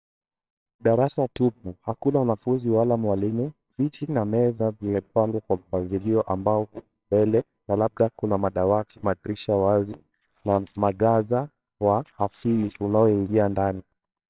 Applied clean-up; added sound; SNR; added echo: neural separator model SepFormer WHAMR!.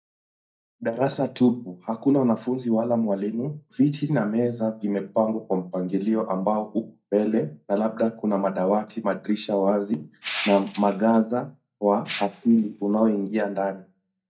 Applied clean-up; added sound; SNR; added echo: neural mask model DeepFilterNet 3.